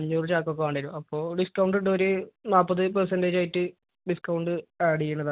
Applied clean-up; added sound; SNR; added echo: none; none; none; none.